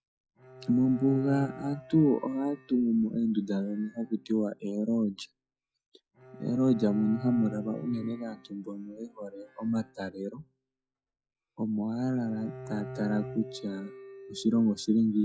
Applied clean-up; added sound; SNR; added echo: classical method log-MMSE.